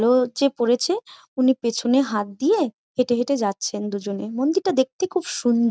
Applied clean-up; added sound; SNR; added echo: none; none; none; none.